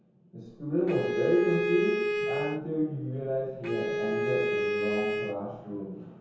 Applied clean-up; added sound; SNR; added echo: none; Bowed string instrument; 0 dB; reverberation time 0.9 s.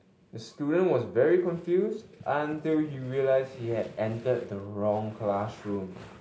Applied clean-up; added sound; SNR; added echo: none; none; none; none.